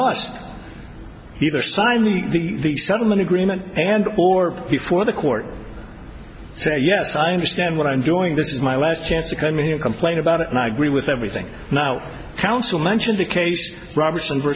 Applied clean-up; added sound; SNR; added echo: none; none; none; none.